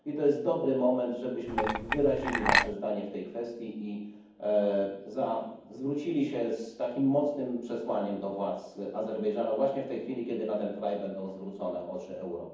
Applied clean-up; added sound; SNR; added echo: none; Chink, clink; -2 dB; reverberation time 1.2 s.